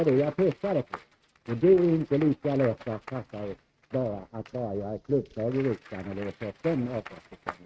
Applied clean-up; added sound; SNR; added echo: neural mask model RNNoise.